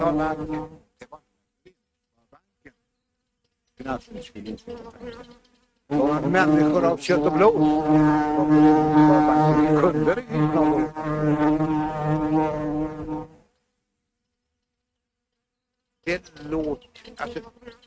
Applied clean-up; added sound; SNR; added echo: neural mask model RNNoise.